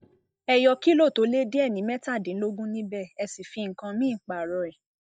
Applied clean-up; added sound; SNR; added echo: neural mask model DeepFilterNet 3.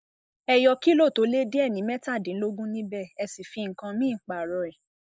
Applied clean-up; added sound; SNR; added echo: neural mask model Resemble Enhance denoiser.